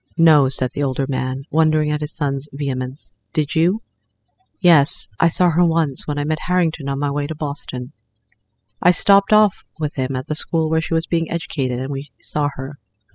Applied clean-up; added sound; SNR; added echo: classical method spectral subtraction.